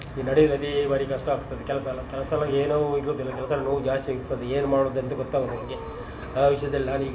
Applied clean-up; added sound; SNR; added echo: none; Dog; 13 dB; reverberation time 1.7 s.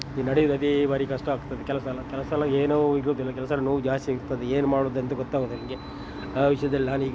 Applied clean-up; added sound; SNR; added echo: none; none; none; none.